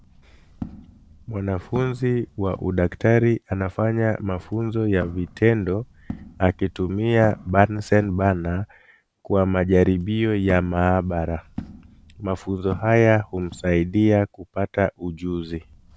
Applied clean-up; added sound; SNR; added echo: none; Walk, footsteps; 19 dB; none.